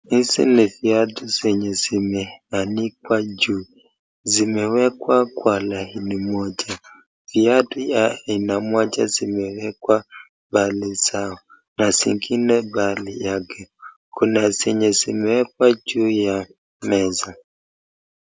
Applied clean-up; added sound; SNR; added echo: none; none; none; none.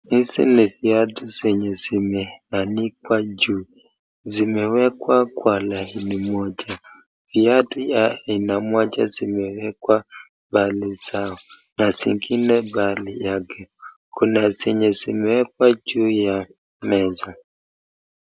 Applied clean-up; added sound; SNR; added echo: none; Bird; 18 dB; none.